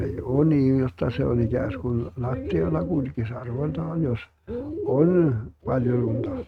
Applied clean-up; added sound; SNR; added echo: neural mask model RNNoise.